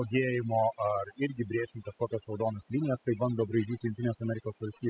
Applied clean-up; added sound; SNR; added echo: classical method spectral subtraction.